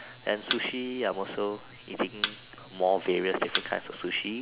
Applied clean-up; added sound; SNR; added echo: none; Thump, thud; 6 dB; none.